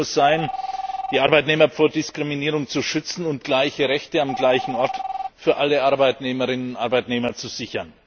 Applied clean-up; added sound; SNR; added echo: none; Telephone; 12 dB; none.